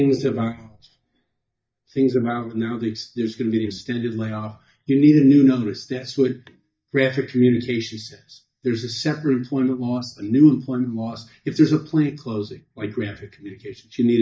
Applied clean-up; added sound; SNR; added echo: neural mask model DeepFilterNet 3.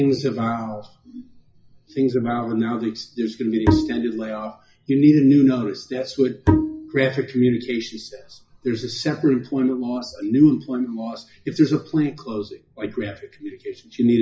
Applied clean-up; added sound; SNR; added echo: classical method WPE with log-MMSE.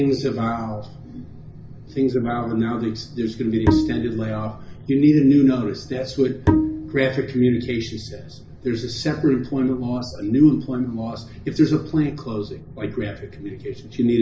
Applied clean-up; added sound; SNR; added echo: none; Bowed string instrument; 1 dB; reverberation time 0.4 s.